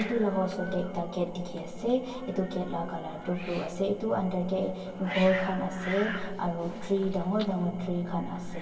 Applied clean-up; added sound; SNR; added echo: none; Hiss; 14 dB; reverberation time 0.1 s.